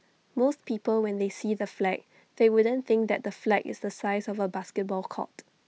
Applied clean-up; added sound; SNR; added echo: none; none; none; none.